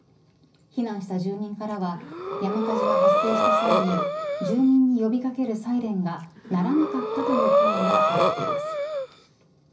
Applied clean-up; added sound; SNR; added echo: none; Breathing; -3 dB; reverberation time 0.5 s.